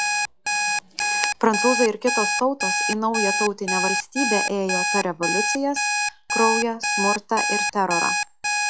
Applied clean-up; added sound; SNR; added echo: classical method log-MMSE.